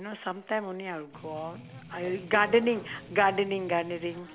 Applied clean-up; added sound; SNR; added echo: none; Strum; 18 dB; none.